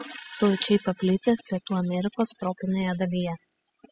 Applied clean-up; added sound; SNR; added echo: classical method spectral subtraction.